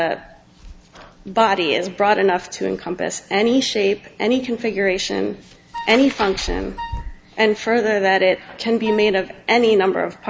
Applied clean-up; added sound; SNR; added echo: none; Wind instrument, woodwind instrument; 15 dB; none.